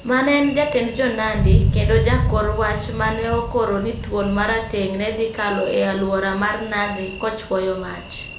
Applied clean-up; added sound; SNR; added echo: none; Thunder; 3 dB; reverberation time 0.4 s.